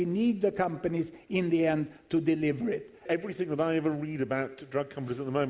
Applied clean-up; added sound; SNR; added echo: none; none; none; none.